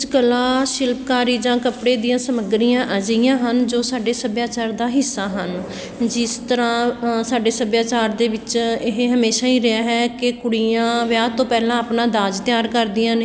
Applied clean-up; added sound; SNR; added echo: none; none; none; none.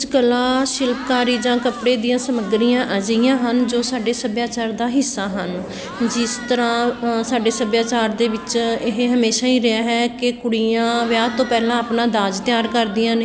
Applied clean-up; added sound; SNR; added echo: none; Crowd / Cheering; 18 dB; none.